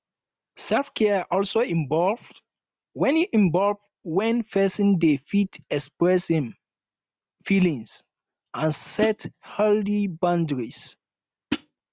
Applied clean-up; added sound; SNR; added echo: neural mask model RNNoise.